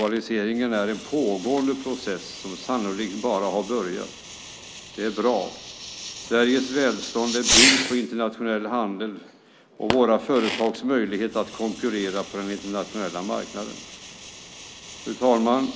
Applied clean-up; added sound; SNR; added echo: none; Fireworks; 6 dB; none.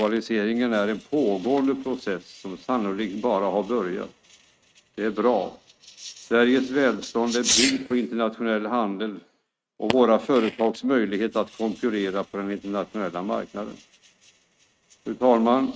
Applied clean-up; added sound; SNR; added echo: neural mask model RNNoise.